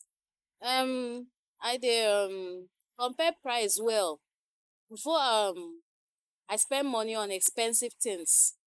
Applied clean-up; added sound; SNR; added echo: neural mask model Resemble Enhance denoiser.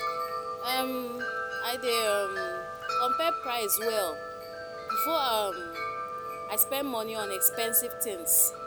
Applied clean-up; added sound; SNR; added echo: none; Wind chime; 3 dB; none.